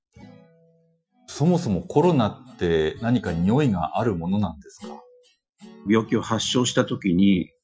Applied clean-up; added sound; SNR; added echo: classical method Wiener filter.